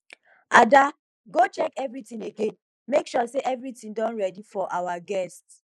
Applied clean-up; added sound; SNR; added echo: neural mask model Resemble Enhance denoiser.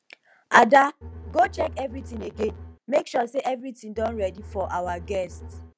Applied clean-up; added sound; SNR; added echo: none; Bowed string instrument; 15 dB; none.